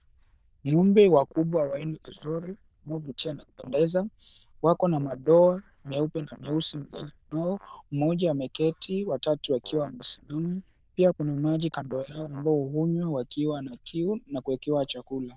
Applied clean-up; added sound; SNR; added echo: neural diffusion model UNIVERSE++.